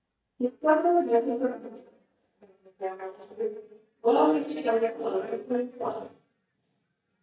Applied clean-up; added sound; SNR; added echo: neural mask model DeepFilterNet 3.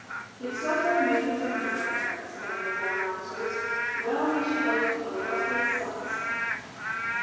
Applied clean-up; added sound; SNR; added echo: none; Rain / Frog; 1 dB; reverberation time 2.2 s.